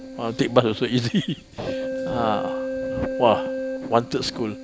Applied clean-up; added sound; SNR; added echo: none; Keyboard (musical); 6 dB; none.